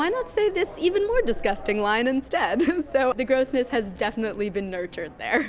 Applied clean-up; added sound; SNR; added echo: none; Hands; 14 dB; none.